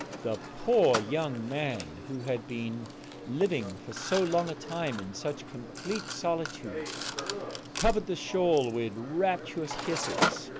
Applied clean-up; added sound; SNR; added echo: none; Mechanisms; 6 dB; none.